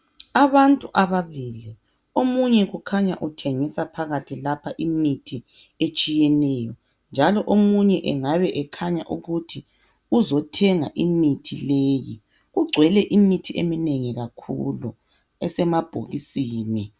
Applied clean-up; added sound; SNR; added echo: none; none; none; none.